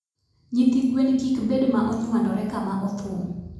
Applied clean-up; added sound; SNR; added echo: none; none; none; reverberation time 0.8 s.